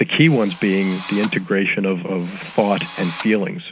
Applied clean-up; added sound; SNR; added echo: none; Drill; 12 dB; none.